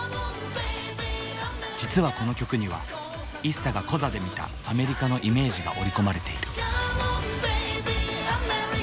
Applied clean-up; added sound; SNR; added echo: none; Domestic sounds, home sounds; 20 dB; none.